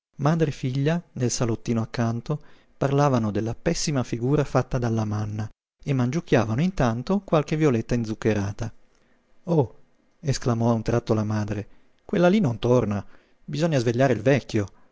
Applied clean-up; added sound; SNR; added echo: none; none; none; none.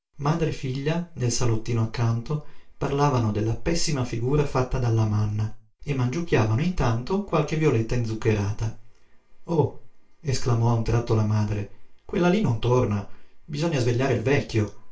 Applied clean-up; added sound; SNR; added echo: none; none; none; reverberation time 0.3 s.